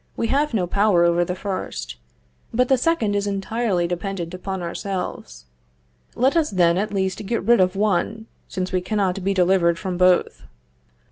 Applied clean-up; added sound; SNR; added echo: none; none; none; none.